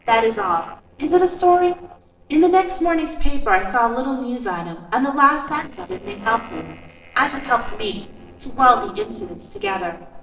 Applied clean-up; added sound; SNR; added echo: neural separator model SepFormer DNS4.